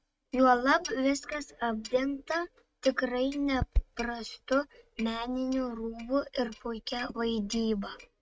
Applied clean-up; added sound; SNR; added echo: neural mask model RNNoise.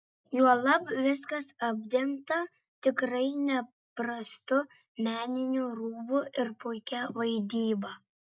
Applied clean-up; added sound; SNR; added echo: none; none; none; none.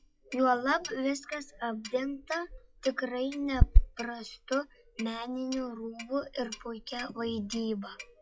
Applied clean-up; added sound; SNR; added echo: classical method log-MMSE.